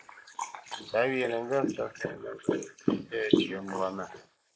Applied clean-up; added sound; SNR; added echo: neural mask model Resemble Enhance denoiser.